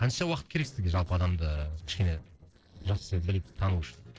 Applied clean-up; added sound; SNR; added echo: neural separator model SepFormer DNS4.